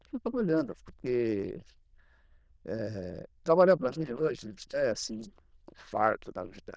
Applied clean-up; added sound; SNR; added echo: neural diffusion model UNIVERSE++.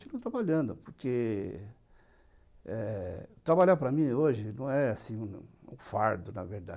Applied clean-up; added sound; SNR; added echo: none; none; none; none.